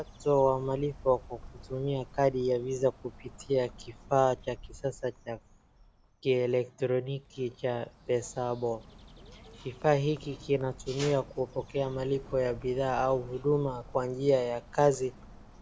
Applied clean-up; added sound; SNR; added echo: none; Bird; 20 dB; none.